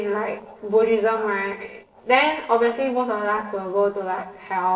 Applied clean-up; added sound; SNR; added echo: neural separator model SepFormer DNS4.